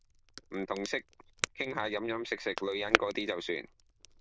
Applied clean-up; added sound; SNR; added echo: neural diffusion model UNIVERSE++.